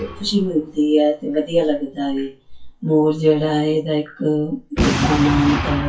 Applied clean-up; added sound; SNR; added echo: classical method WPE with log-MMSE.